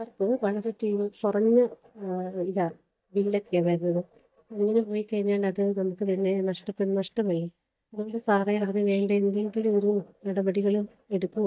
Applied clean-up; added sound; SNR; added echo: neural mask model DeepFilterNet 3.